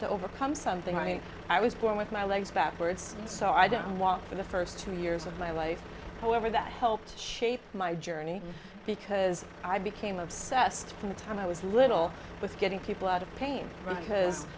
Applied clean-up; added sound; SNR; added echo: none; Truck; 14 dB; none.